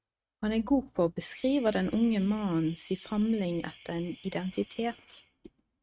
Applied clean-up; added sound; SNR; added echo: neural mask model RNNoise.